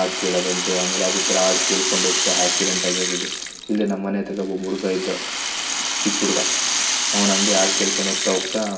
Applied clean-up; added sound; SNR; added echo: none; Rattle (instrument); -2 dB; reverberation time 1.0 s.